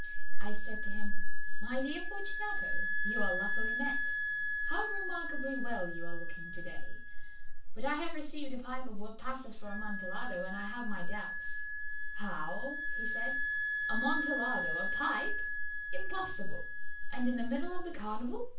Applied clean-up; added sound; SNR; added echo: none; Wind instrument, woodwind instrument; 10 dB; reverberation time 0.3 s.